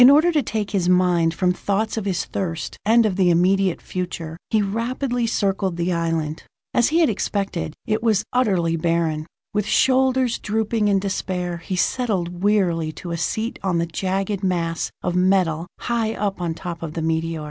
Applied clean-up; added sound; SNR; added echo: none; none; none; none.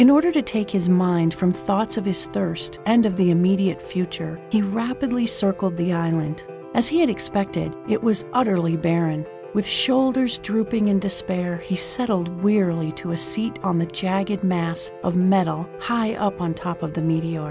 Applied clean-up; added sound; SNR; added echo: none; Piano; 15 dB; none.